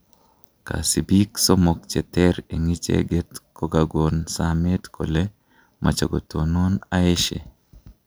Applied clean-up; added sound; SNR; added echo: none; none; none; none.